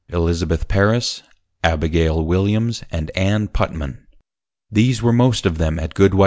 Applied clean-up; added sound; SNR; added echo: none; none; none; none.